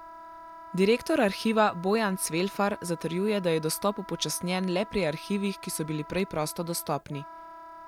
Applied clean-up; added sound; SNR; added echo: none; Wind instrument, woodwind instrument; 16 dB; none.